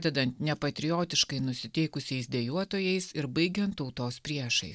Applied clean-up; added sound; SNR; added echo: none; none; none; none.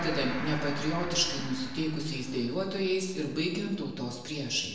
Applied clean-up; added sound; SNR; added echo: none; Gong; 8 dB; reverberation time 0.9 s.